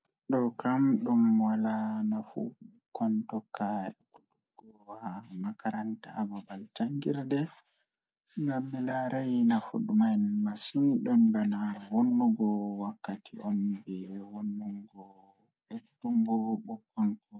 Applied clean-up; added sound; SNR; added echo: none; none; none; none.